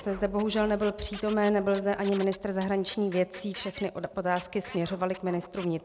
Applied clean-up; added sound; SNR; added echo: none; Scratching (performance technique); 19 dB; none.